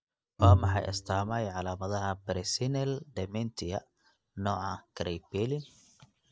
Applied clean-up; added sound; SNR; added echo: neural mask model DeepFilterNet 3.